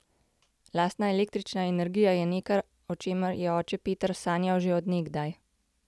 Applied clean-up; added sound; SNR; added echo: none; none; none; none.